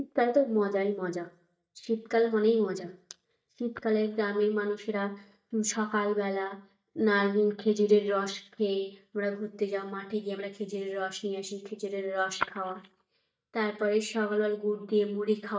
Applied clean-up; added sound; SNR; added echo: neural mask model DeepFilterNet 3.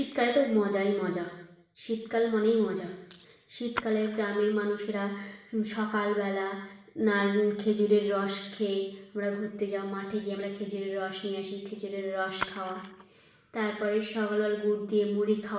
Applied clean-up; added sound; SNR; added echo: none; Splash, splatter; 13 dB; reverberation time 0.9 s.